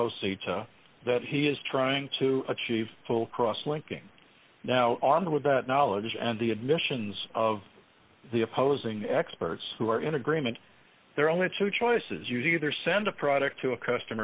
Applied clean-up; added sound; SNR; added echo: none; none; none; none.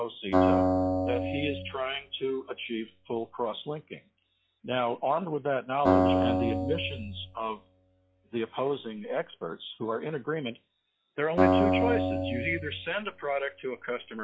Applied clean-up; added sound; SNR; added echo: classical method log-MMSE.